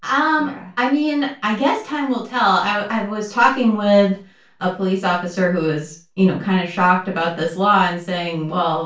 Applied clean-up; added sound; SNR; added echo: none; none; none; reverberation time 0.3 s.